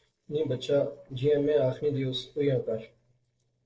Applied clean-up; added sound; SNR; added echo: neural separator model SepFormer DNS4.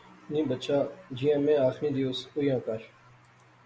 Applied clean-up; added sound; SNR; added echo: none; none; none; none.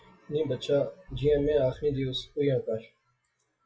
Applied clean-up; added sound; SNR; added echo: classical method WPE with log-MMSE.